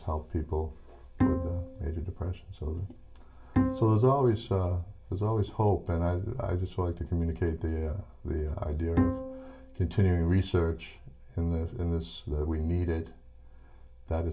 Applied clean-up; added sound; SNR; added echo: none; Bowed string instrument; 2 dB; reverberation time 0.2 s.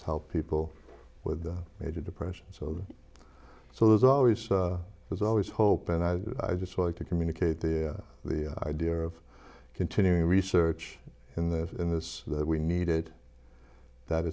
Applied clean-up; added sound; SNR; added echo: none; none; none; none.